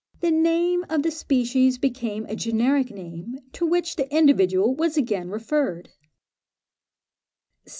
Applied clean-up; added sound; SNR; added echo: none; none; none; none.